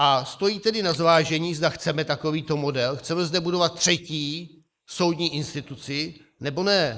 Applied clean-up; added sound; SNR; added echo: neural mask model Resemble Enhance denoiser.